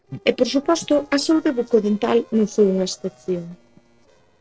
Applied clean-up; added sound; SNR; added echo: neural separator model SepFormer DNS4.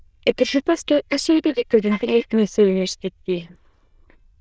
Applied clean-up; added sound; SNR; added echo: neural diffusion model UNIVERSE++.